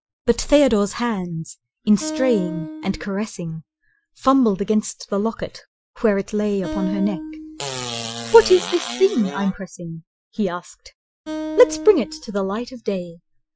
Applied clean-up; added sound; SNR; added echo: classical method Wiener filter.